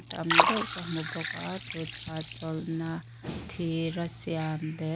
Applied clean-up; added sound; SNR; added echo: none; Liquid; -1 dB; none.